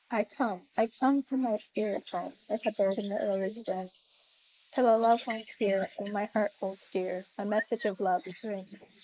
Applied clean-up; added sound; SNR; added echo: neural mask model Resemble Enhance denoiser.